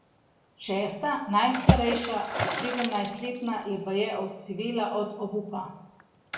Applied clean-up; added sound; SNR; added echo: none; Water / Splash, splatter; 3 dB; reverberation time 0.8 s.